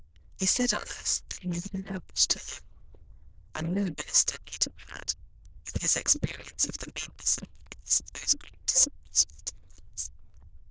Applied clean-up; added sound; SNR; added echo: neural diffusion model UNIVERSE++.